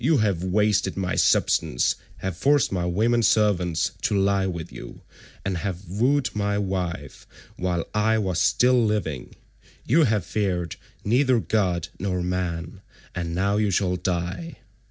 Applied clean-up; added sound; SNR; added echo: none; none; none; none.